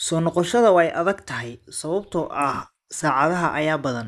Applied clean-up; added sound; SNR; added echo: neural mask model Resemble Enhance denoiser.